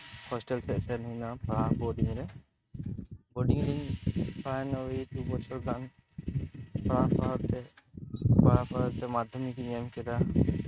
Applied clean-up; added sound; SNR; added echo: neural mask model RNNoise.